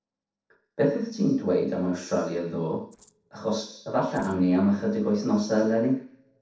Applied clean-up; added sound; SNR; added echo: neural separator model SepFormer DNS4.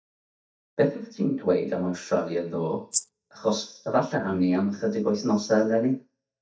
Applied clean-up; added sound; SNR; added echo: neural mask model DeepFilterNet 3.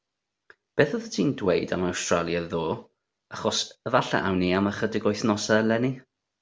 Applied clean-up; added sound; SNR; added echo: none; none; none; none.